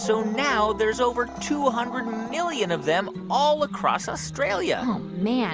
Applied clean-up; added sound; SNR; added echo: none; Electric guitar; 18 dB; none.